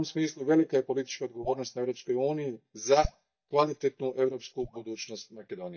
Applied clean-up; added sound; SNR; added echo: neural mask model DeepFilterNet 3.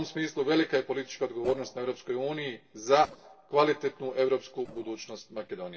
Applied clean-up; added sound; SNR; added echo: neural separator model SepFormer DNS4.